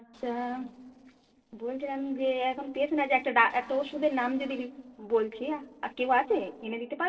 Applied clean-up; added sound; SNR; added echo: neural separator model SepFormer DNS4.